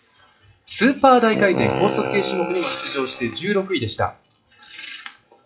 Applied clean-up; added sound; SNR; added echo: classical method WPE with log-MMSE.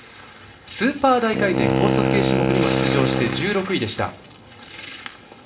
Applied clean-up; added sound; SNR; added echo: none; Wind instrument, woodwind instrument; -2 dB; reverberation time 1.7 s.